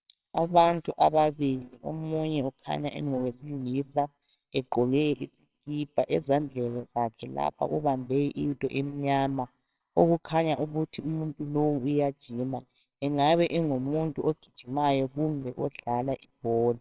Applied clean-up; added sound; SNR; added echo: neural separator model SepFormer WHAMR!.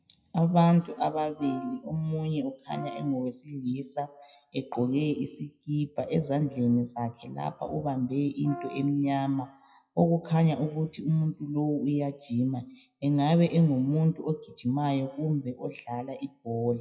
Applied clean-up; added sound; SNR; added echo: classical method WPE with log-MMSE.